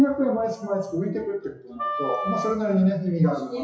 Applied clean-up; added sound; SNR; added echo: classical method WPE with log-MMSE.